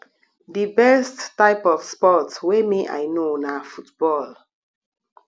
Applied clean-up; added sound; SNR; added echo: none; none; none; none.